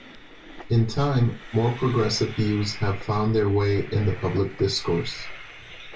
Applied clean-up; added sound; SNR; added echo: none; Train; 18 dB; reverberation time 0.2 s.